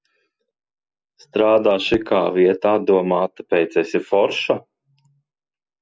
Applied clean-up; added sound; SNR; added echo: none; none; none; none.